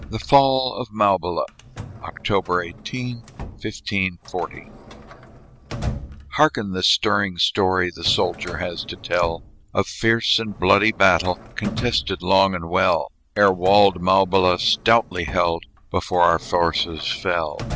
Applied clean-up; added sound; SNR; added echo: none; Drawer open or close; 15 dB; none.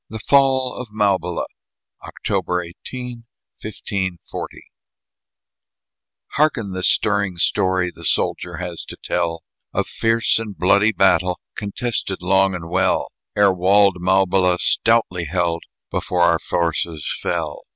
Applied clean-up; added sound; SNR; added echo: none; none; none; none.